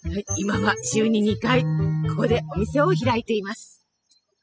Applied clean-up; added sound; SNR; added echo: classical method spectral subtraction.